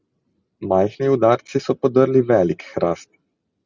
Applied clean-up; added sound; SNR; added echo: none; none; none; none.